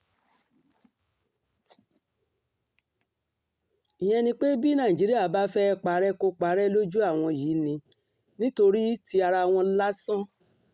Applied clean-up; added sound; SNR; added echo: none; none; none; none.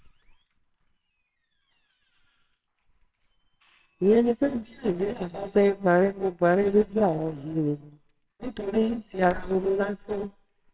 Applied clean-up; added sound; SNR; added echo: neural separator model SepFormer WHAMR!.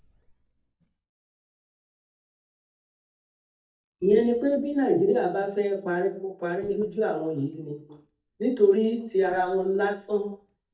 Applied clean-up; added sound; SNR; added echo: neural mask model DeepFilterNet 3.